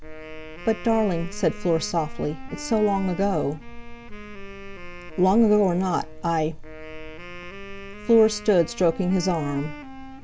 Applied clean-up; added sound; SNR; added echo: none; Wind instrument, woodwind instrument; 16 dB; none.